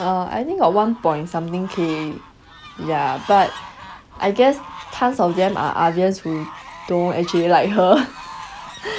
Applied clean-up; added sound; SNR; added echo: none; Fowl; 18 dB; none.